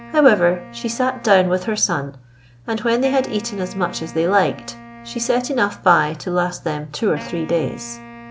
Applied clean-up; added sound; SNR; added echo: none; Wind instrument, woodwind instrument; 19 dB; none.